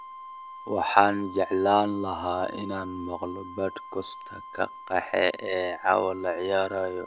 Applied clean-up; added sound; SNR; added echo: none; Wind instrument, woodwind instrument; 16 dB; none.